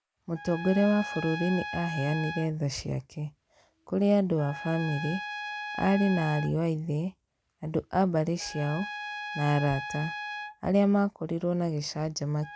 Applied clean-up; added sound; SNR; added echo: none; Trumpet; 11 dB; none.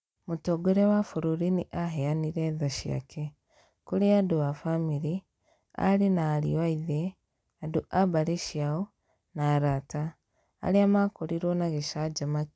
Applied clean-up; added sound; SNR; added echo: none; none; none; none.